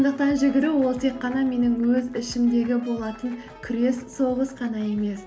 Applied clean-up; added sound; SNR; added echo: none; none; none; none.